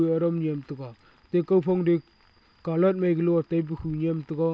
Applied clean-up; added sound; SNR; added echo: none; none; none; none.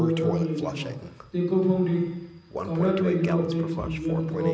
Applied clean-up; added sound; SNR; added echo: none; Toilet flush; 8 dB; reverberation time 1.1 s.